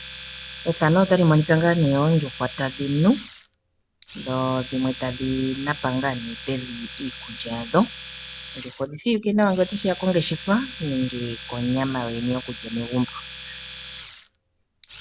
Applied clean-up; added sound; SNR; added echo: none; Domestic sounds, home sounds; 12 dB; none.